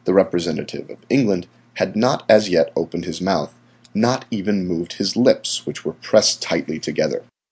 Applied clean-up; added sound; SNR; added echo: none; none; none; none.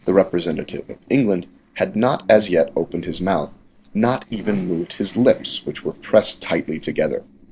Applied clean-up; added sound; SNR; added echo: neural separator model SepFormer DNS4.